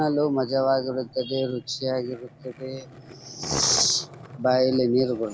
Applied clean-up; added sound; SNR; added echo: none; Skateboard; 15 dB; none.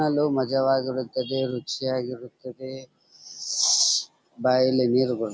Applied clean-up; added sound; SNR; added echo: none; none; none; none.